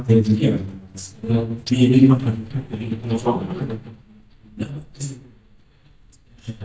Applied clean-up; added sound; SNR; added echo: neural mask model DeepFilterNet 3.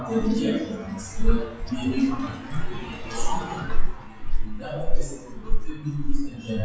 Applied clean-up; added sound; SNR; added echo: classical method WPE with log-MMSE.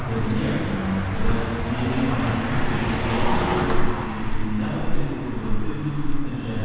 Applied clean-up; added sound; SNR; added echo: none; Car passing by; -4 dB; reverberation time 2.1 s.